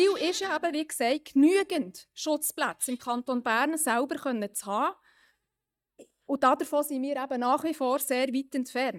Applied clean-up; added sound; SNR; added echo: neural mask model DeepFilterNet 3.